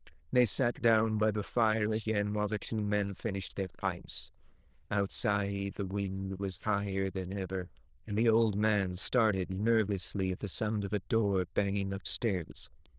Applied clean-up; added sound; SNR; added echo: neural diffusion model UNIVERSE++.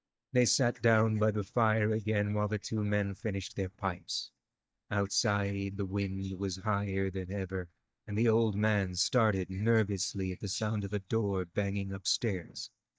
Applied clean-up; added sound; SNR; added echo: neural mask model DeepFilterNet 3.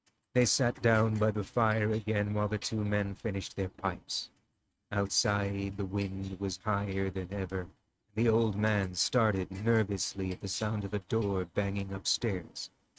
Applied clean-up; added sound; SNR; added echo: neural mask model RNNoise.